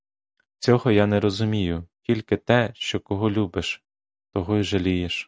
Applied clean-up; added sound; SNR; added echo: none; none; none; none.